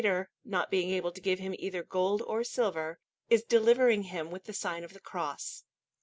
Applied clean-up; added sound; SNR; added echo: none; none; none; none.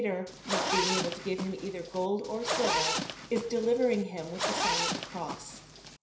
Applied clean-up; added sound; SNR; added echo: none; Zipper (clothing); 1 dB; reverberation time 0.5 s.